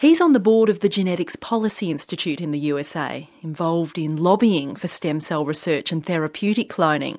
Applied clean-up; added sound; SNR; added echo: none; none; none; none.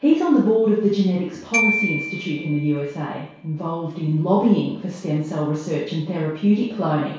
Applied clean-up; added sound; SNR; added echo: none; Glockenspiel; 7 dB; reverberation time 0.6 s.